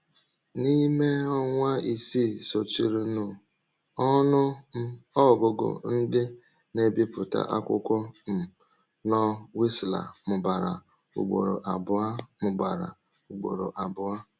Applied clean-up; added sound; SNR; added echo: none; none; none; none.